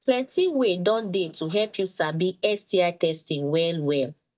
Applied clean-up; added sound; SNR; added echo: neural mask model DeepFilterNet 3.